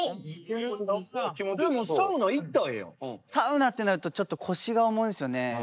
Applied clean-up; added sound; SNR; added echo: neural mask model Resemble Enhance denoiser.